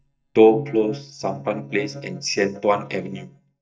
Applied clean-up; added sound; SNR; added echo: neural mask model DeepFilterNet 3.